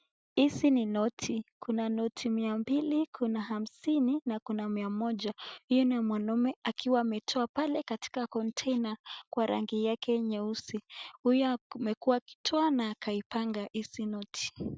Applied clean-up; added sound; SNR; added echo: none; none; none; none.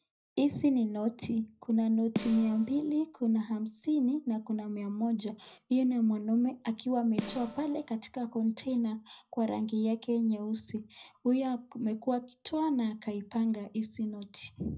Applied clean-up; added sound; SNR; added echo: none; Snare drum; 11 dB; reverberation time 0.4 s.